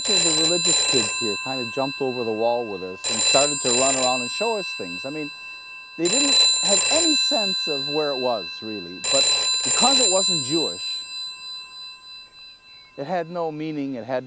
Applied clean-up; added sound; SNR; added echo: none; Telephone; -4 dB; none.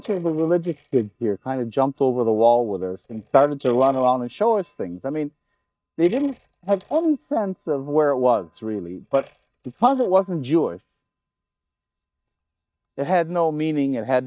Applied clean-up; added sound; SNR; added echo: neural mask model DeepFilterNet 3.